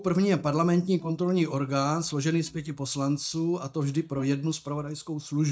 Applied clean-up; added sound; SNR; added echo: neural mask model DeepFilterNet 3.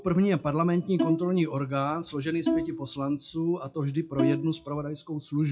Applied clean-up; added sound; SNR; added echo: classical method WPE with log-MMSE.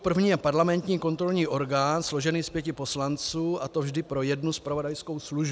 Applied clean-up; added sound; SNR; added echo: none; none; none; none.